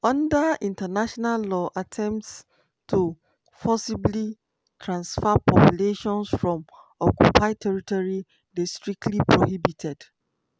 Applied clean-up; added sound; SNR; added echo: none; none; none; none.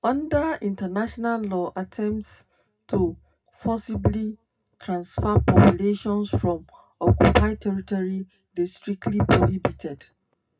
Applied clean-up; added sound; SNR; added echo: none; none; none; reverberation time 0.2 s.